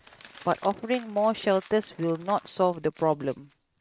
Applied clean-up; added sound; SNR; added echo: neural mask model RNNoise.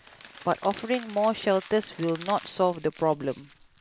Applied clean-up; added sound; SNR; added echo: none; Crumpling, crinkling; 19 dB; none.